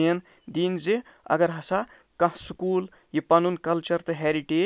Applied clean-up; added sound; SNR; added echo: none; none; none; none.